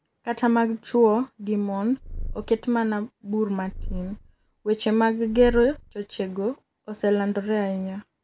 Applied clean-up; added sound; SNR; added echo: none; Purr; 11 dB; none.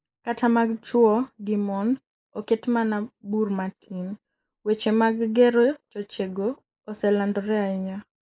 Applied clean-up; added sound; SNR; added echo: neural mask model Resemble Enhance denoiser.